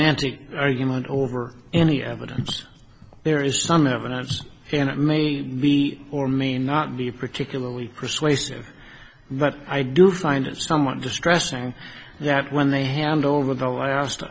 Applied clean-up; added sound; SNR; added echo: none; Walk, footsteps; 13 dB; none.